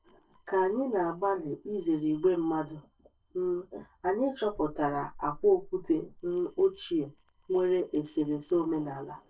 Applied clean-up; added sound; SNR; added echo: neural separator model SepFormer DNS4.